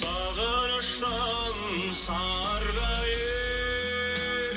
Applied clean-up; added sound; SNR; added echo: none; none; none; reverberation time 0.2 s.